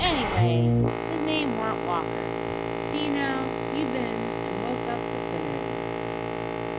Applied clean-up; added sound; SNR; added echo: none; Boat, Water vehicle; -4 dB; none.